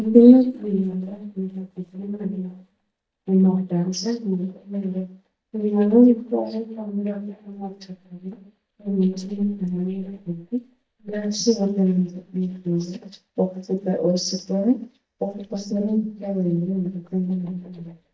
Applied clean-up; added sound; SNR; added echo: neural mask model DeepFilterNet 3.